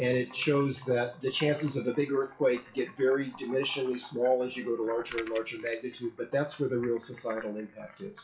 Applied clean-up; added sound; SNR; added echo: classical method WPE with log-MMSE.